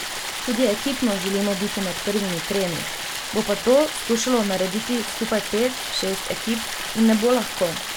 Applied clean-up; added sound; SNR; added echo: none; Stream; 6 dB; none.